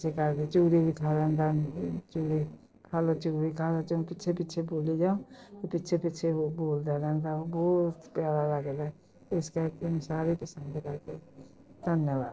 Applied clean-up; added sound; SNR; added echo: neural separator model SepFormer DNS4.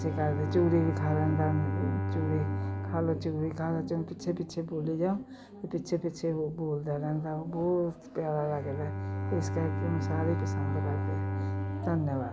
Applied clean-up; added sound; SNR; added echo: none; Bowed string instrument; 2 dB; none.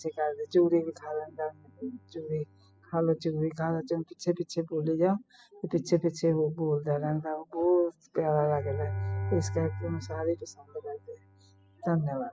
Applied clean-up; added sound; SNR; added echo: classical method spectral subtraction.